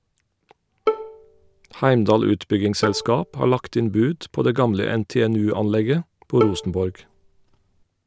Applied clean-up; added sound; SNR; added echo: none; Bowed string instrument; 8 dB; none.